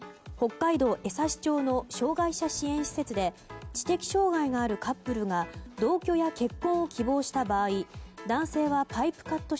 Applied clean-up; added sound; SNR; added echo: none; none; none; none.